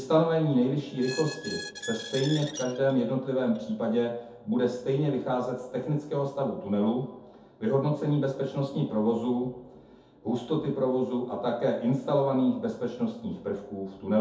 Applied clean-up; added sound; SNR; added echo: none; Squeak; 13 dB; reverberation time 0.5 s.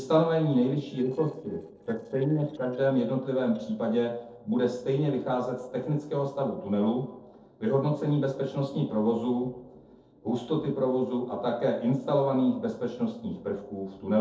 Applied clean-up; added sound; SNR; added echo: neural separator model SepFormer DNS4.